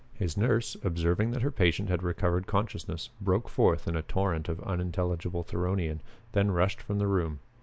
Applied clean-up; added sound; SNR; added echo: none; none; none; none.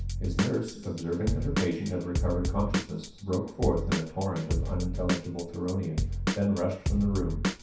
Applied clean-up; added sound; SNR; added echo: none; Drum / Drum kit; 1 dB; reverberation time 0.7 s.